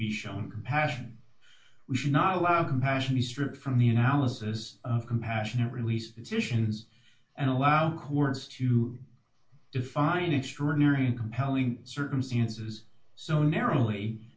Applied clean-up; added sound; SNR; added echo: none; none; none; reverberation time 0.3 s.